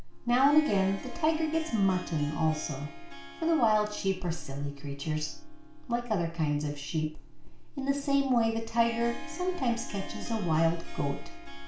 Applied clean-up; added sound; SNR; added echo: none; Harp; 16 dB; reverberation time 0.4 s.